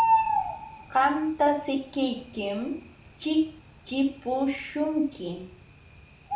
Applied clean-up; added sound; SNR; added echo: none; Bird; 4 dB; reverberation time 0.5 s.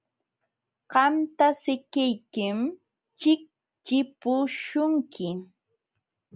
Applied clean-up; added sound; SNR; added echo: none; none; none; none.